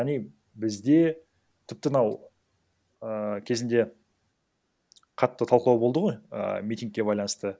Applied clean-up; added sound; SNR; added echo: none; none; none; none.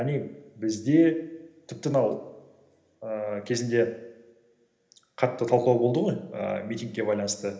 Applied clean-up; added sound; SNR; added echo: none; none; none; reverberation time 0.8 s.